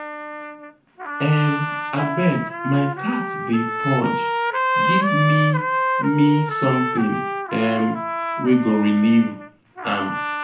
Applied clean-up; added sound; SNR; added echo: none; Trumpet; 3 dB; reverberation time 0.7 s.